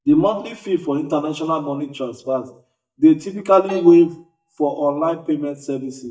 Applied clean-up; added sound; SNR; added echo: neural mask model DeepFilterNet 3.